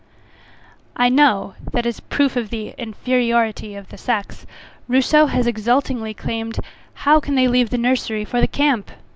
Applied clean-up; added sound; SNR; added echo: none; none; none; none.